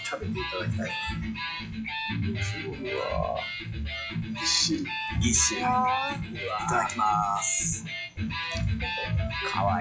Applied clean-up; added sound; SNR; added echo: classical method WPE with log-MMSE.